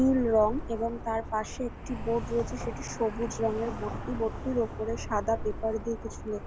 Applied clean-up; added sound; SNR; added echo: none; Traffic noise, roadway noise; 7 dB; none.